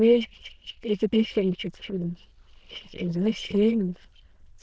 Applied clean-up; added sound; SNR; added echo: neural diffusion model UNIVERSE++.